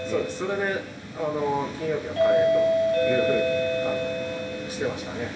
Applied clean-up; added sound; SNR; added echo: none; Doorbell; -3 dB; reverberation time 2.8 s.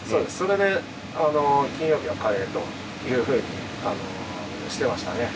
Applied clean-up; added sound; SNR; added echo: none; none; none; none.